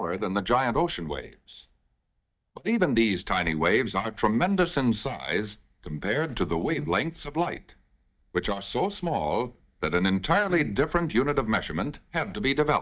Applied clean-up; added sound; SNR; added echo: neural mask model DeepFilterNet 3.